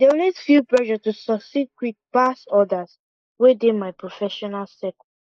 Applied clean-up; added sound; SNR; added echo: neural mask model Resemble Enhance denoiser.